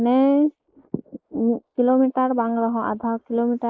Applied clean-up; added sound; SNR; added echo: neural mask model Resemble Enhance denoiser.